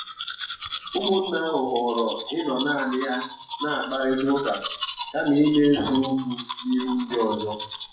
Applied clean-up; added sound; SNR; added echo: classical method WPE with log-MMSE.